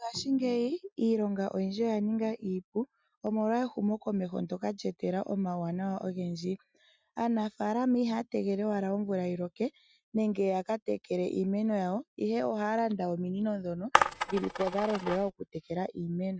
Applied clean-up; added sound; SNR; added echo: neural mask model RNNoise.